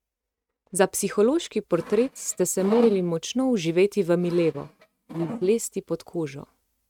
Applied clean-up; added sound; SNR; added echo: neural mask model RNNoise.